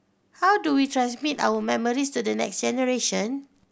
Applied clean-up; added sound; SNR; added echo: none; none; none; none.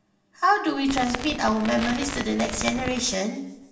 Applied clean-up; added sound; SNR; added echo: none; Crackle; 8 dB; reverberation time 0.9 s.